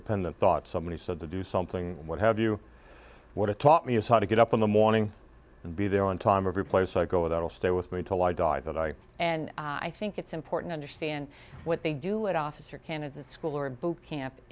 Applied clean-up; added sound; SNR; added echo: none; none; none; none.